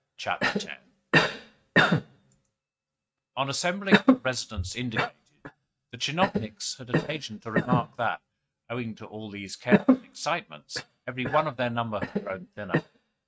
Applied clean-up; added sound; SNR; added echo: neural mask model RNNoise.